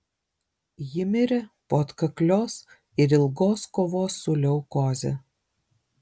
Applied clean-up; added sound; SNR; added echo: none; none; none; none.